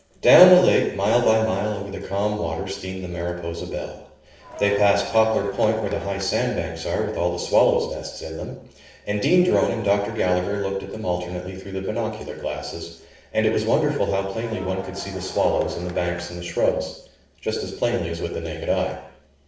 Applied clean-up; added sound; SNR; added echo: neural separator model SepFormer DNS4.